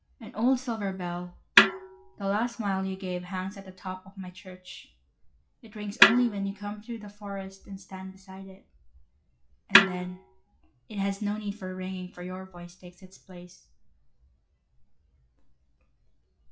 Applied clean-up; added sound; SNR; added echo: classical method WPE with log-MMSE.